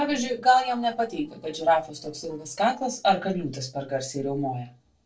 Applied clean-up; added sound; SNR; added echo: neural separator model SepFormer DNS4.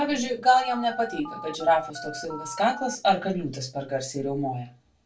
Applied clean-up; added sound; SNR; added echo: none; Telephone; 12 dB; reverberation time 0.2 s.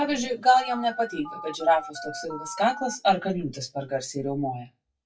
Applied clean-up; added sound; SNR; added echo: classical method WPE with log-MMSE.